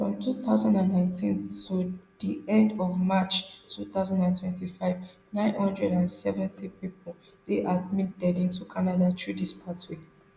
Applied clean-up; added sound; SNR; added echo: none; none; none; none.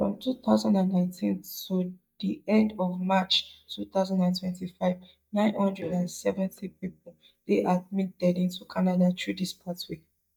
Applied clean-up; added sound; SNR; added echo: neural mask model DeepFilterNet 3.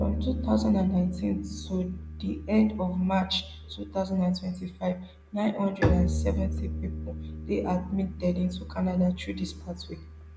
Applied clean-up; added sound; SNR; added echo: none; Bowed string instrument; 6 dB; none.